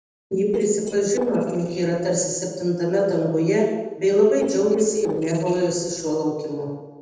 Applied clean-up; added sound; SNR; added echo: neural separator model SepFormer DNS4.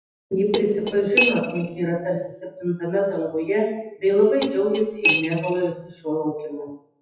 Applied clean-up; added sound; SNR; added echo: classical method WPE with log-MMSE.